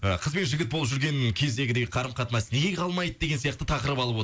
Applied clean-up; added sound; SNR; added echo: neural mask model Resemble Enhance denoiser.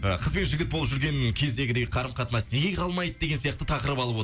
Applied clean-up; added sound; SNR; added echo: none; Boom; 14 dB; none.